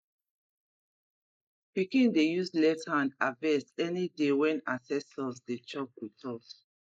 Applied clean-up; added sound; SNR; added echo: neural mask model Resemble Enhance denoiser.